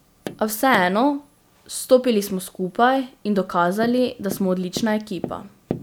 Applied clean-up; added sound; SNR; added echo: none; Tap; 15 dB; none.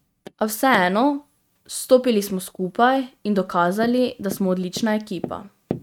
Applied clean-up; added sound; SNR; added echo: neural mask model RNNoise.